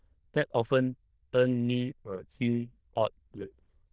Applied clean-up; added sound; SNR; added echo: neural diffusion model UNIVERSE++.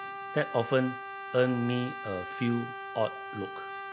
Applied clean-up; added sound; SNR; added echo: none; Brass instrument; 8 dB; none.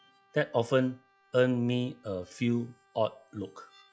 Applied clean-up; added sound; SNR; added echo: classical method log-MMSE.